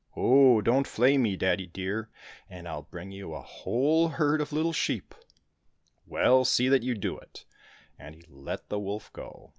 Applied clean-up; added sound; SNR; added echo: none; none; none; none.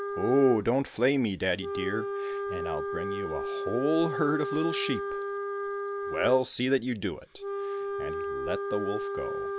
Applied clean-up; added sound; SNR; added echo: none; Wind instrument, woodwind instrument; 4 dB; none.